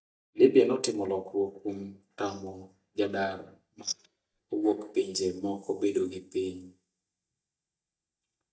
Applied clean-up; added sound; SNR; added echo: neural mask model DeepFilterNet 3.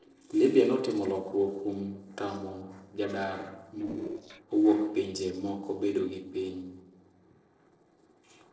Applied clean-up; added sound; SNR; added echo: neural separator model SepFormer DNS4.